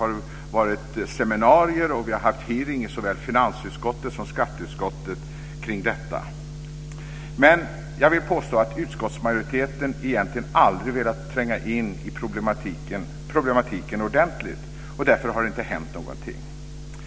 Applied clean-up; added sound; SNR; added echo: none; none; none; none.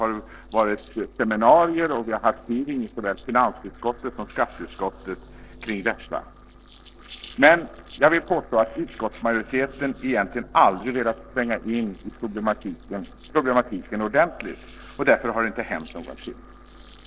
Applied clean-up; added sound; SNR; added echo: neural separator model SepFormer DNS4.